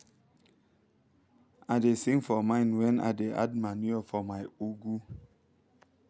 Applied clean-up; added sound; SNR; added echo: none; none; none; none.